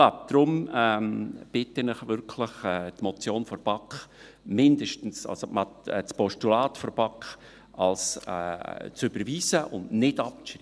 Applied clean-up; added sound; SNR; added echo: none; none; none; none.